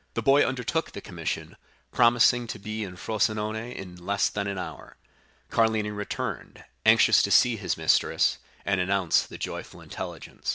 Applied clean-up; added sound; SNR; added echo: none; none; none; none.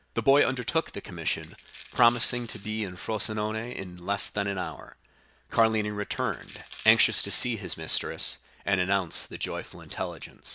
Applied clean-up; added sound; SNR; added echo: none; Coin (dropping); 11 dB; none.